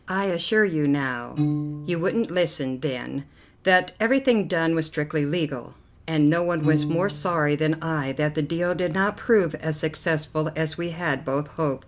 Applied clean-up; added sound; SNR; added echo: none; Piano; 11 dB; none.